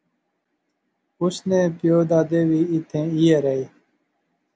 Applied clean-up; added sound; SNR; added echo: none; none; none; none.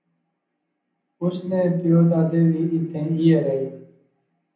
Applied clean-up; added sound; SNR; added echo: none; none; none; reverberation time 0.6 s.